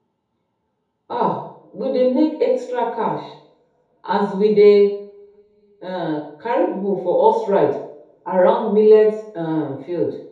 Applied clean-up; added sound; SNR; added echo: none; none; none; reverberation time 0.8 s.